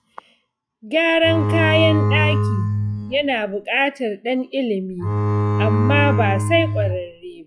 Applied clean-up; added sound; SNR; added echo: classical method log-MMSE.